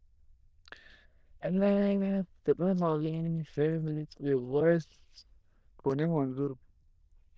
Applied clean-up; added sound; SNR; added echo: neural diffusion model UNIVERSE++.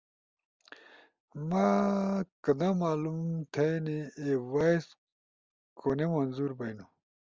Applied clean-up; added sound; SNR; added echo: none; none; none; none.